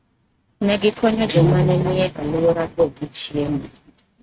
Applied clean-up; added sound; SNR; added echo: neural mask model RNNoise.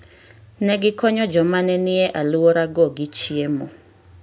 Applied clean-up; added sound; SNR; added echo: none; none; none; none.